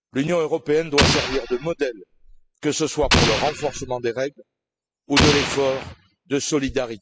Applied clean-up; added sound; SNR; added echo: classical method spectral subtraction.